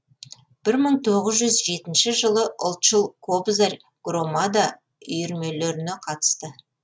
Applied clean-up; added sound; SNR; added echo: none; none; none; none.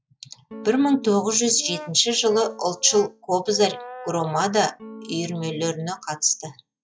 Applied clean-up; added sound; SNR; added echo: classical method log-MMSE.